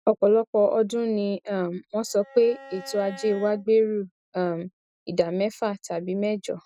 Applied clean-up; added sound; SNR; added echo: classical method Wiener filter.